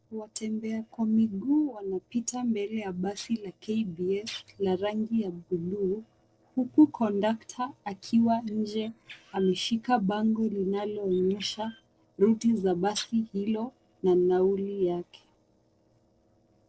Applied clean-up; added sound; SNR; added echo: neural separator model SepFormer DNS4.